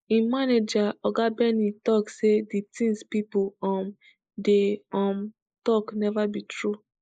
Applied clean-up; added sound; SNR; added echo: neural mask model Resemble Enhance denoiser.